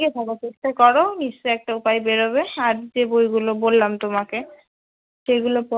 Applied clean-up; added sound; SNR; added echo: none; none; none; none.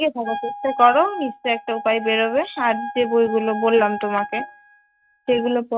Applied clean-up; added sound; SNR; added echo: neural mask model RNNoise.